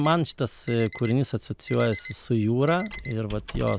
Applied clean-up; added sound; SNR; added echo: none; Alarm + Squeak; 15 dB; none.